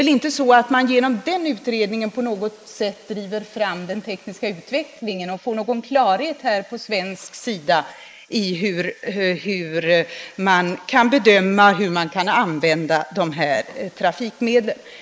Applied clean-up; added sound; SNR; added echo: neural mask model Resemble Enhance denoiser.